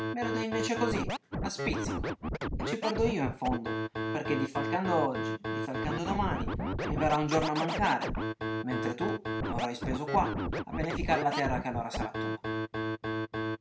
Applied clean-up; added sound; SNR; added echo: none; Scratching (performance technique); 0 dB; none.